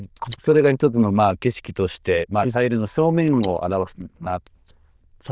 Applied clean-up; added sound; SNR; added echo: neural diffusion model UNIVERSE++.